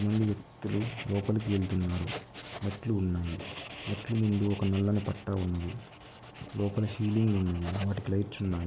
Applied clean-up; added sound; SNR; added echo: none; Writing; 14 dB; none.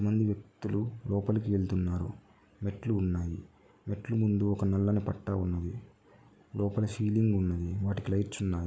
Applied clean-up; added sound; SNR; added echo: none; none; none; none.